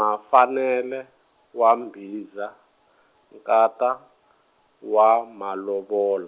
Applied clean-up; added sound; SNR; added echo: none; none; none; none.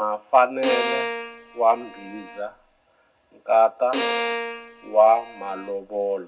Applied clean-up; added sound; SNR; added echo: none; Bowed string instrument; 7 dB; reverberation time 0.4 s.